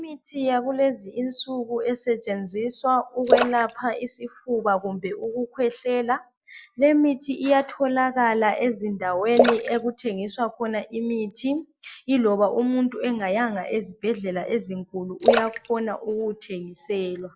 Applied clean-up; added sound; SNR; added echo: none; Splash, splatter; 3 dB; none.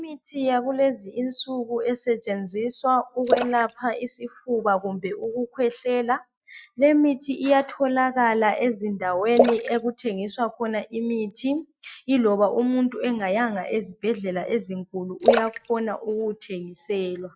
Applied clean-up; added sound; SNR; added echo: neural mask model RNNoise.